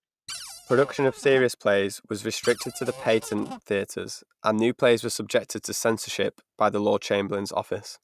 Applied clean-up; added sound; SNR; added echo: neural mask model RNNoise.